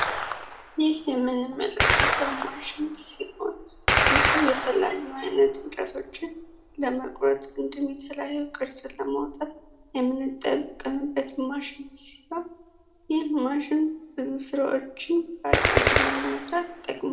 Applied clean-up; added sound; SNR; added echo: none; Gunshot, gunfire; 1 dB; reverberation time 0.7 s.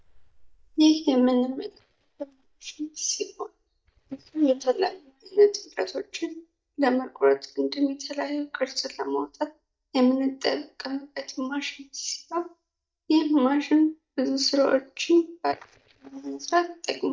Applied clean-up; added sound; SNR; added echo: neural mask model DeepFilterNet 3.